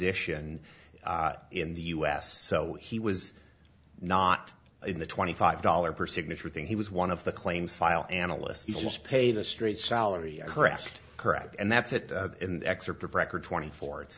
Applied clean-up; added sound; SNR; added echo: none; none; none; none.